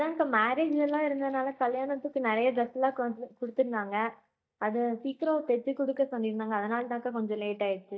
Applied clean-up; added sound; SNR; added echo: neural mask model DeepFilterNet 3.